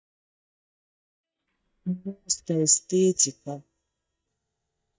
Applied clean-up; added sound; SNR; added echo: neural mask model DeepFilterNet 3.